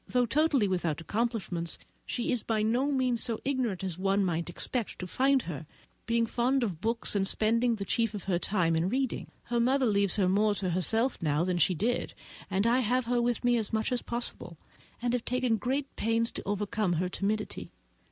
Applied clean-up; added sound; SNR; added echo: none; none; none; none.